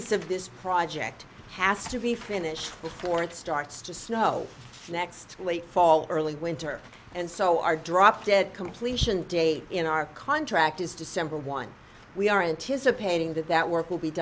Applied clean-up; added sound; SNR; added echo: none; none; none; none.